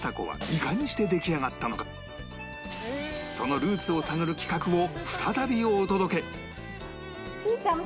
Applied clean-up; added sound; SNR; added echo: none; Snare drum; 14 dB; none.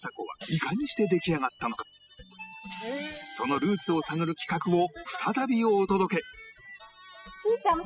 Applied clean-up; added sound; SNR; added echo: classical method spectral subtraction.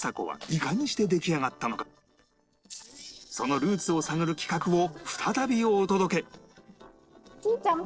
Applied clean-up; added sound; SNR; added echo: neural separator model SepFormer DNS4.